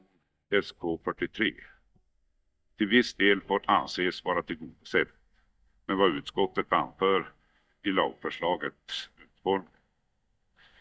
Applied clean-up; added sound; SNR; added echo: neural mask model DeepFilterNet 3.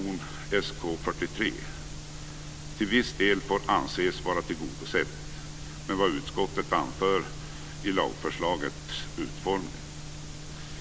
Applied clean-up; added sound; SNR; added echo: none; none; none; none.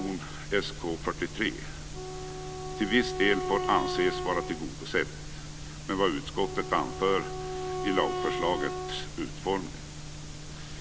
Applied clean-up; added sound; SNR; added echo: none; Wind instrument, woodwind instrument; 7 dB; none.